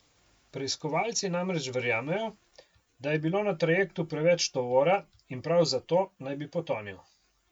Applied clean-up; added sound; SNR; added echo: none; none; none; none.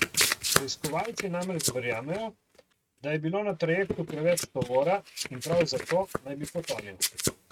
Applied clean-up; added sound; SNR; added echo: neural mask model RNNoise.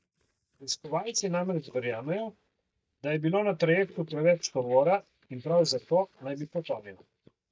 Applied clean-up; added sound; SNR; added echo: neural mask model DeepFilterNet 3.